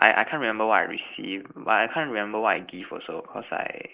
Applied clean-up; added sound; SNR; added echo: neural mask model Resemble Enhance denoiser.